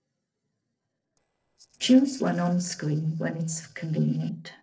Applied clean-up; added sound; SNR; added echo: neural separator model SepFormer DNS4.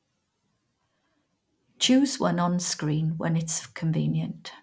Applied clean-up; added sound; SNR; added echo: none; none; none; none.